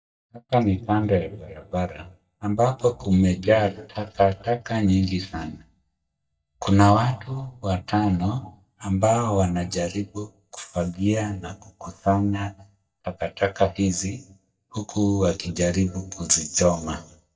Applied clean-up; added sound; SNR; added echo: neural mask model DeepFilterNet 3.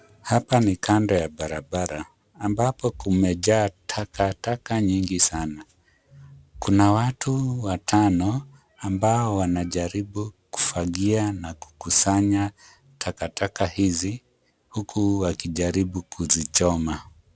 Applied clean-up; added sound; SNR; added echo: none; none; none; none.